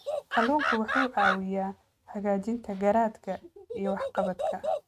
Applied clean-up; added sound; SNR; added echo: neural mask model RNNoise.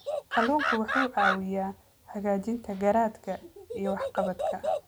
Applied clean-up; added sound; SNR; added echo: none; Animal; 3 dB; none.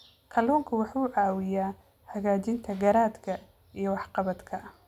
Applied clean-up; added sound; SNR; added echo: none; none; none; none.